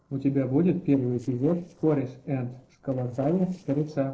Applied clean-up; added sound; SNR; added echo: neural separator model SepFormer DNS4.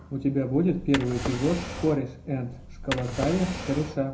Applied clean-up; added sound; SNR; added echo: none; Drawer open or close; 8 dB; reverberation time 0.4 s.